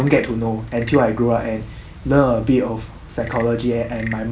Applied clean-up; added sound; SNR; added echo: none; Wood / Percussion / Frog; 20 dB; none.